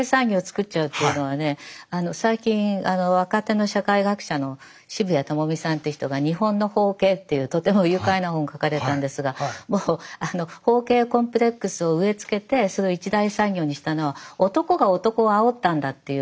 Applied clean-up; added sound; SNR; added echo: none; none; none; none.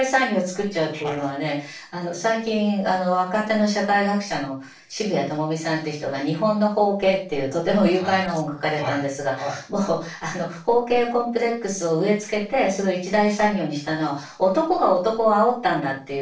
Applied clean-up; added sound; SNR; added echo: neural separator model SepFormer DNS4.